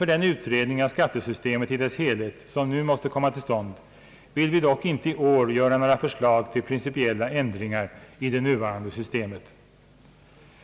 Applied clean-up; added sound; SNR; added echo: none; none; none; none.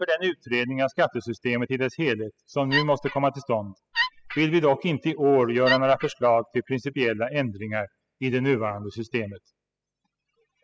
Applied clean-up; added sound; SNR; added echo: classical method spectral subtraction.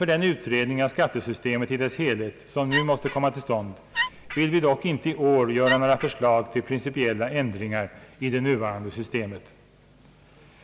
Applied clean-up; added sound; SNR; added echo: none; Wood; 4 dB; none.